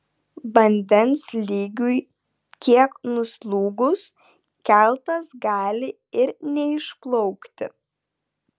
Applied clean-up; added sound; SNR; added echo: none; none; none; none.